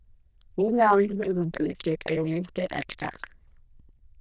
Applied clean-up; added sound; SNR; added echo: neural diffusion model UNIVERSE++.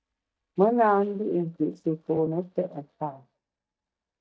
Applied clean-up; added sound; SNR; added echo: neural mask model DeepFilterNet 3.